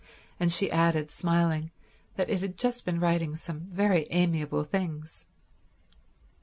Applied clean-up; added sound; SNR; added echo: none; none; none; none.